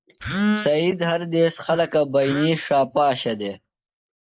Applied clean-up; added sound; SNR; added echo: neural mask model Resemble Enhance denoiser.